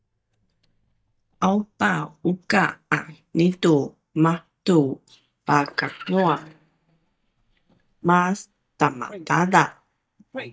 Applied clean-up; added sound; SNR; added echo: neural mask model DeepFilterNet 3.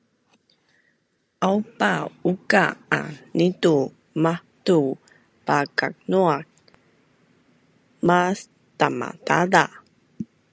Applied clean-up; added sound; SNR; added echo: none; none; none; none.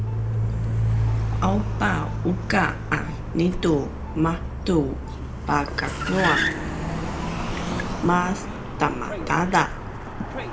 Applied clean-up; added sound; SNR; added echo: none; Car; 1 dB; reverberation time 0.5 s.